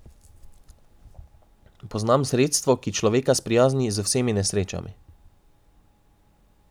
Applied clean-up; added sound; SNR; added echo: none; none; none; none.